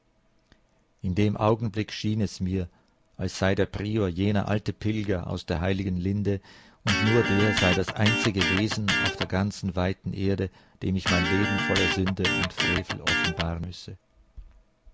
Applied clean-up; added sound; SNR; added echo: none; Electric guitar; 0 dB; none.